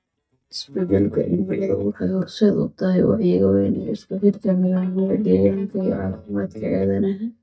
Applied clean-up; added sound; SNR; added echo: neural mask model DeepFilterNet 3.